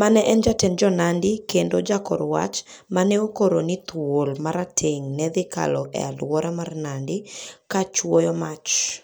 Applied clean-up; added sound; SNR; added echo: none; none; none; none.